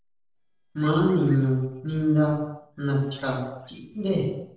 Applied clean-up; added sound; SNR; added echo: neural separator model SepFormer DNS4.